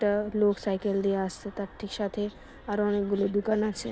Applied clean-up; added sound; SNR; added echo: none; none; none; none.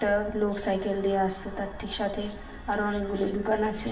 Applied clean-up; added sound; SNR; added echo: none; none; none; reverberation time 0.8 s.